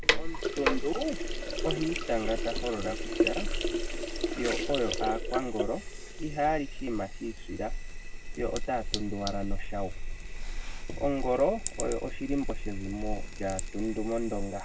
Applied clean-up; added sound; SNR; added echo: none; Sink (filling or washing); -1 dB; none.